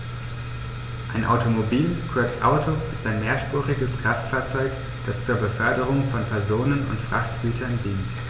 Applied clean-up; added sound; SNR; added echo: none; none; none; none.